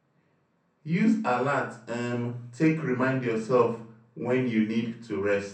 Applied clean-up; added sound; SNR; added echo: none; none; none; reverberation time 0.6 s.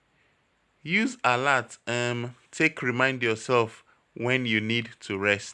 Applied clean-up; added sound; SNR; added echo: none; none; none; none.